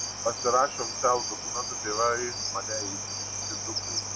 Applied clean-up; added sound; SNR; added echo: none; Cricket; 3 dB; none.